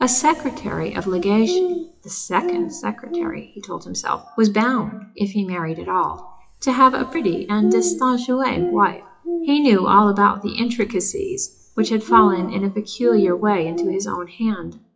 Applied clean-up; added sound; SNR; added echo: classical method WPE with log-MMSE.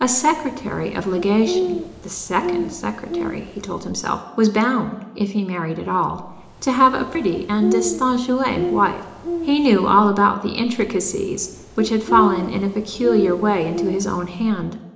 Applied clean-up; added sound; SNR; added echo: none; Bird; 8 dB; reverberation time 0.8 s.